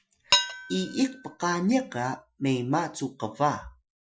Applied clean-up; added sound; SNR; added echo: classical method Wiener filter.